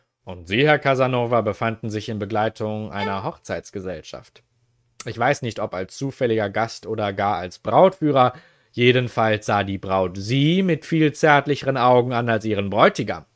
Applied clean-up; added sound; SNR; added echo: neural mask model RNNoise.